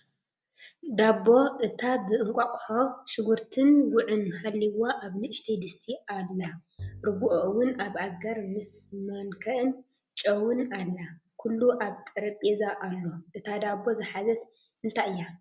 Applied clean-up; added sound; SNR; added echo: none; Bowed string instrument; 20 dB; none.